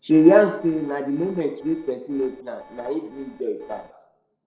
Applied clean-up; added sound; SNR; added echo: neural separator model SepFormer DNS4.